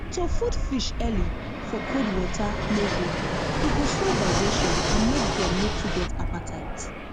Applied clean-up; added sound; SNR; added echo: none; Fixed-wing aircraft, airplane; -4 dB; none.